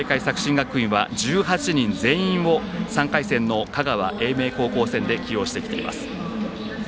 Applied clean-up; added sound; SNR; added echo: none; none; none; none.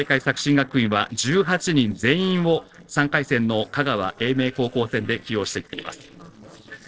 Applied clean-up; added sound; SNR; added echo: neural separator model SepFormer DNS4.